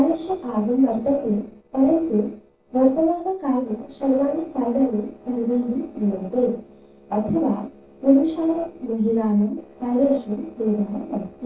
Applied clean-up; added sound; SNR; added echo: neural separator model SepFormer DNS4.